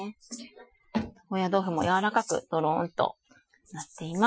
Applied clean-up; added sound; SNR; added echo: classical method Wiener filter.